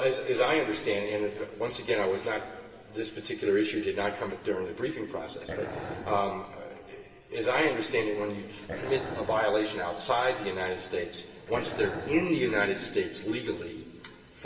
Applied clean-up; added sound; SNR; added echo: none; Dog; 8 dB; reverberation time 2.0 s.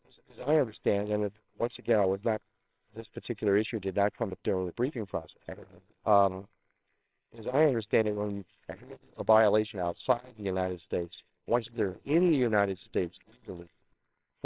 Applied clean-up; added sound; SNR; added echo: neural separator model SepFormer WHAMR!.